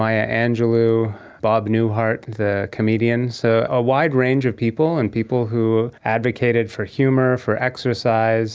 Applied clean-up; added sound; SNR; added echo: none; none; none; none.